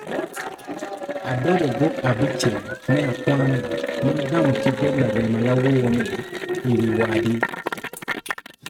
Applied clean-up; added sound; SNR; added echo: neural mask model RNNoise.